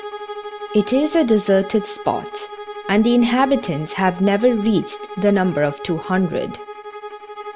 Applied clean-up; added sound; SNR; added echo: none; Bowed string instrument; 13 dB; none.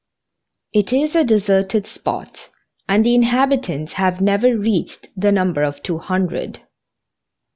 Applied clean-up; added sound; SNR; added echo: none; none; none; none.